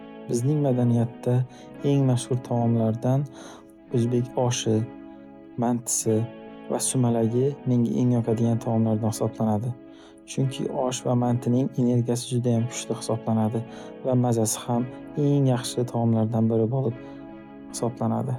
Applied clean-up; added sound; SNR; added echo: none; Guitar; 17 dB; none.